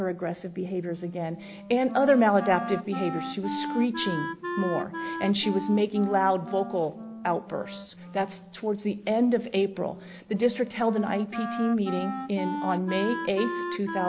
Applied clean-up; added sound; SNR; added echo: none; Wind instrument, woodwind instrument; 9 dB; none.